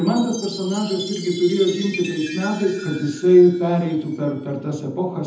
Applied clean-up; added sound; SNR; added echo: none; Chime; 16 dB; reverberation time 0.8 s.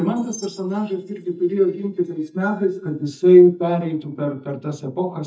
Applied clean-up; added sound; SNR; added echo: neural mask model DeepFilterNet 3.